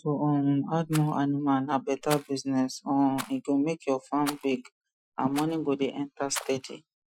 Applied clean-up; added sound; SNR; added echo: classical method Wiener filter.